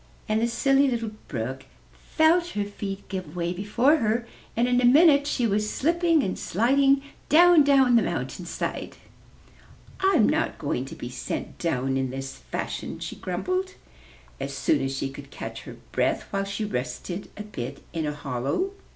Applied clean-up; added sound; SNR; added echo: none; none; none; none.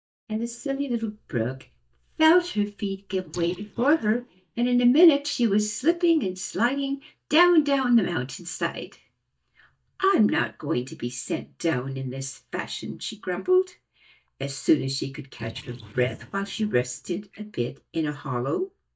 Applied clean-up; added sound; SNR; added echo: neural mask model DeepFilterNet 3.